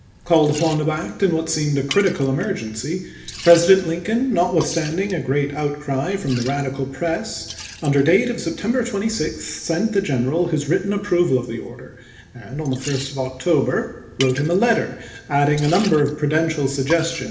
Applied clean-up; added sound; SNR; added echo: none; Liquid; 18 dB; reverberation time 1.1 s.